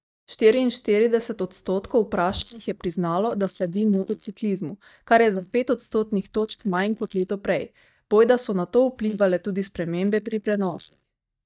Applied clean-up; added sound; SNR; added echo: neural mask model DeepFilterNet 3.